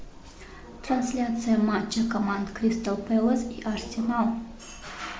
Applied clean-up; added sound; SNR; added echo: none; none; none; none.